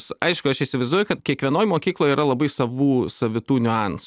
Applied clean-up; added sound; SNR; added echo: none; none; none; none.